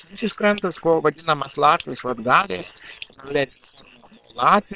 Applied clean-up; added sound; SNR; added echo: neural separator model SepFormer WHAM!.